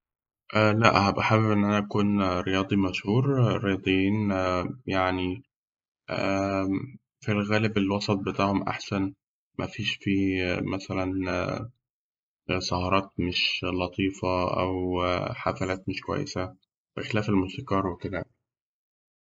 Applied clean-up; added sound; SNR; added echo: neural mask model Resemble Enhance denoiser.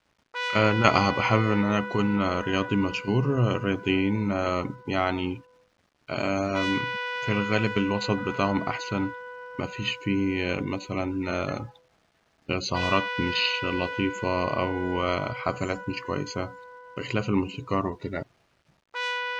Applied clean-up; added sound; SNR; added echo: none; Trumpet; 9 dB; none.